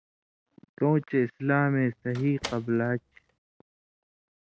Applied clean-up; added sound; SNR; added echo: none; Slam; 15 dB; none.